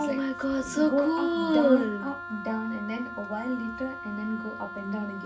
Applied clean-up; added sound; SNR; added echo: none; Wind instrument, woodwind instrument; 11 dB; reverberation time 0.2 s.